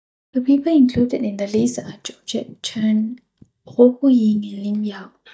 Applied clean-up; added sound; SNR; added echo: neural mask model DeepFilterNet 3.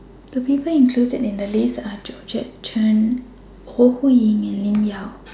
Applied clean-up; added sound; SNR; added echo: none; none; none; none.